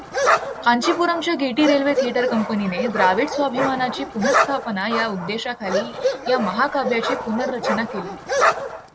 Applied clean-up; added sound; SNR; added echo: none; Bark; 1 dB; none.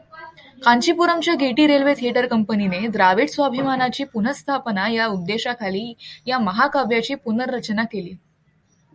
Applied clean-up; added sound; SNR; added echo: none; none; none; none.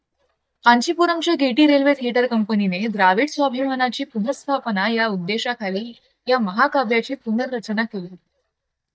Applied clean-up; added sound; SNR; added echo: neural mask model DeepFilterNet 3.